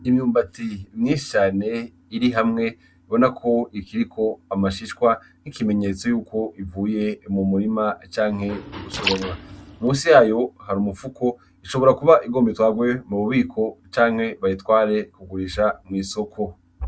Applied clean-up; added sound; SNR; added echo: none; Liquid; 10 dB; none.